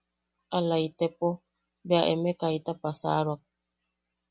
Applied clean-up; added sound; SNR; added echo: none; none; none; none.